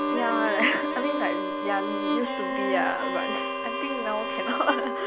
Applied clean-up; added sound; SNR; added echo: none; Bowed string instrument + Wind instrument, woodwind instrument; -1 dB; none.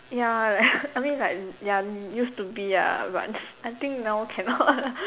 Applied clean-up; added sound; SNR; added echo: none; none; none; none.